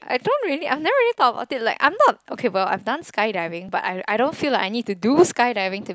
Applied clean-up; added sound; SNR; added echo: none; none; none; none.